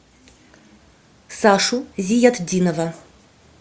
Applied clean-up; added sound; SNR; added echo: none; none; none; none.